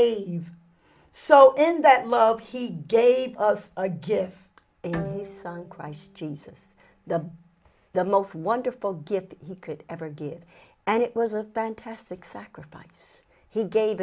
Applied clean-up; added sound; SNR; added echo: none; Bowed string instrument; 20 dB; none.